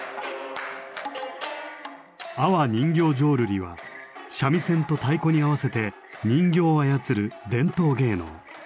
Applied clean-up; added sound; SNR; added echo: none; none; none; none.